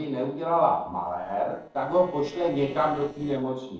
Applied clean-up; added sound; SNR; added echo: neural separator model SepFormer DNS4.